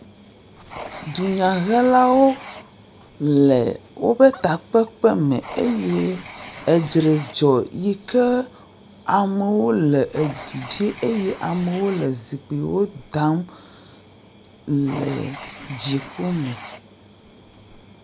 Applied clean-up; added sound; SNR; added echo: none; Writing; 19 dB; none.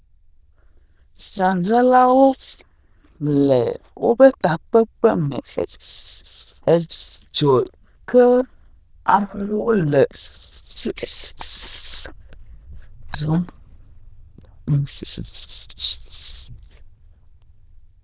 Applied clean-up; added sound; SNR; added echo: neural diffusion model UNIVERSE++.